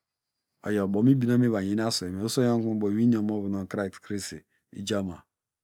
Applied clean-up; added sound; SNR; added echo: none; none; none; none.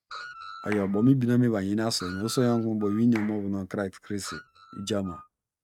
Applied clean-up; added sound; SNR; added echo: neural mask model RNNoise.